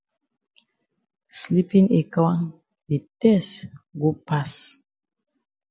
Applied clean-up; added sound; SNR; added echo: none; none; none; none.